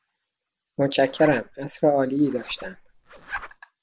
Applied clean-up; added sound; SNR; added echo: none; Zipper (clothing); 16 dB; none.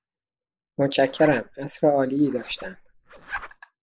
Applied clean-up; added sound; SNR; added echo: neural mask model Resemble Enhance denoiser.